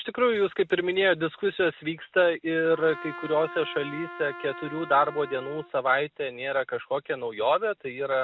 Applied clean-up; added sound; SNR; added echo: none; Trumpet; 14 dB; none.